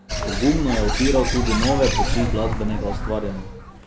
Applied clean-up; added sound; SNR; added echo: none; Bird; 0 dB; none.